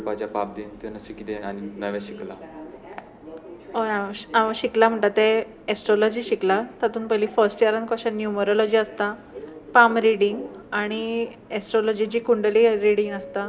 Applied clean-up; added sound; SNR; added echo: none; Subway, metro, underground; 18 dB; reverberation time 0.3 s.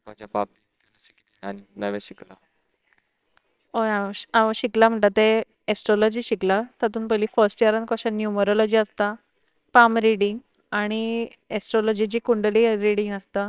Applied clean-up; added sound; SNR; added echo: neural separator model SepFormer WHAMR!.